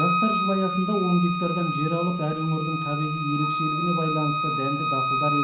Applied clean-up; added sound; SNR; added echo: none; Bowed string instrument; 1 dB; reverberation time 0.6 s.